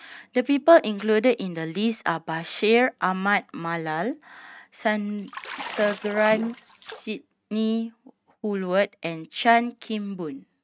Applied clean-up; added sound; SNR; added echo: neural mask model RNNoise.